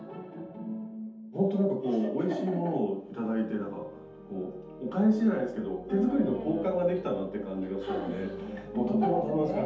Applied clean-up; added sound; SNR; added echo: none; none; none; reverberation time 0.6 s.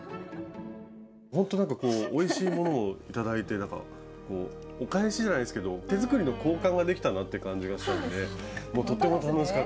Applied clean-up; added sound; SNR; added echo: none; none; none; none.